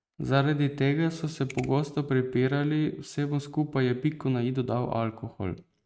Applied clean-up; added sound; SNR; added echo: neural mask model RNNoise.